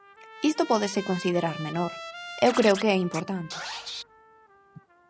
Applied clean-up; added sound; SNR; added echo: none; Scratching (performance technique) + Trumpet; 12 dB; none.